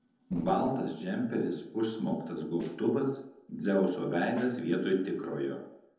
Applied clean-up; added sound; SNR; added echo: neural separator model SepFormer DNS4.